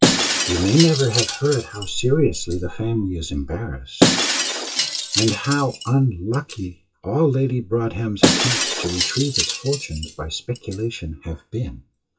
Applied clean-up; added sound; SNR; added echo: classical method WPE with log-MMSE.